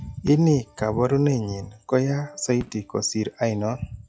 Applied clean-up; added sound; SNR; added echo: classical method log-MMSE.